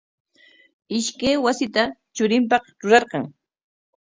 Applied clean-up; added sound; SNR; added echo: none; none; none; none.